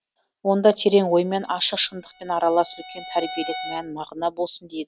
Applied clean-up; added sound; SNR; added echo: none; Bowed string instrument; 15 dB; none.